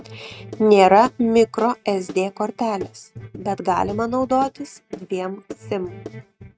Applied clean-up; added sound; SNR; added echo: neural mask model RNNoise.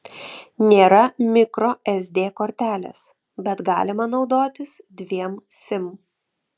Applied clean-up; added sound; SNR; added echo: none; none; none; none.